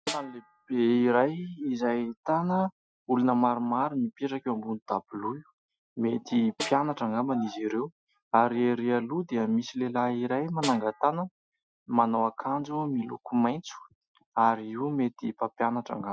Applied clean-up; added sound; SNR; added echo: classical method Wiener filter.